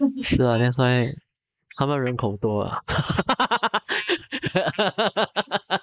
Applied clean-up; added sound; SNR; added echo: neural mask model Resemble Enhance denoiser.